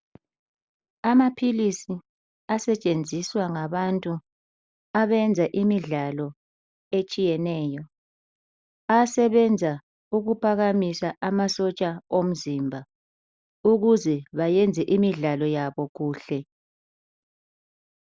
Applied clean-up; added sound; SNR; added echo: none; none; none; none.